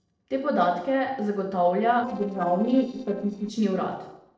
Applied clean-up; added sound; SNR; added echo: neural separator model SepFormer DNS4.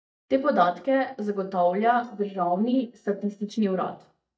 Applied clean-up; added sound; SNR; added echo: neural mask model DeepFilterNet 3.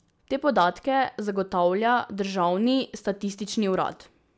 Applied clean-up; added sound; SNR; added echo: none; none; none; none.